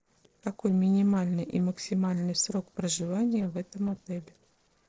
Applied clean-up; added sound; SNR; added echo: neural separator model SepFormer DNS4.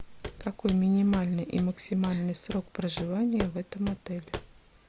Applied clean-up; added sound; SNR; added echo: none; Walk, footsteps; 13 dB; none.